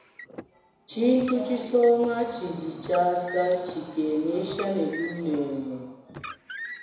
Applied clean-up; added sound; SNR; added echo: none; Car; 16 dB; reverberation time 1.0 s.